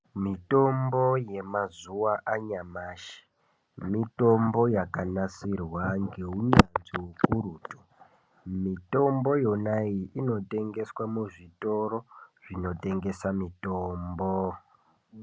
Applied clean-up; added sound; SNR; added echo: none; none; none; none.